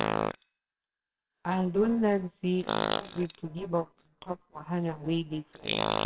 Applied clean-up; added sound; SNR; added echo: neural separator model SepFormer WHAMR!.